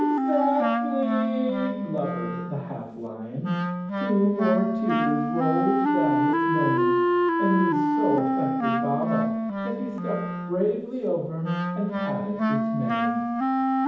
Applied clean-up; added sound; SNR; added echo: none; Wind instrument, woodwind instrument; -3 dB; reverberation time 1.2 s.